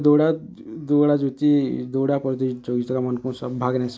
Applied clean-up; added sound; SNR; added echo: none; none; none; none.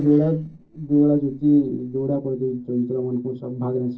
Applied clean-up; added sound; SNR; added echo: neural separator model SepFormer DNS4.